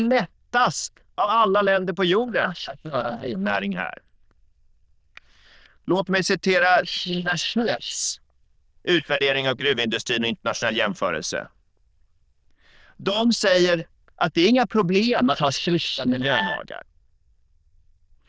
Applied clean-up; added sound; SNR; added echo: neural diffusion model UNIVERSE++.